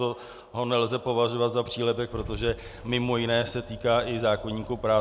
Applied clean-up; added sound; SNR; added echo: none; Idling / Engine starting / Car; 18 dB; none.